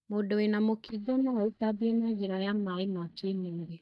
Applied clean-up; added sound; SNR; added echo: neural mask model DeepFilterNet 3.